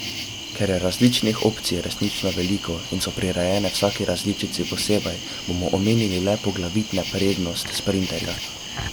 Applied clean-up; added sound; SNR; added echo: none; Cricket; 8 dB; none.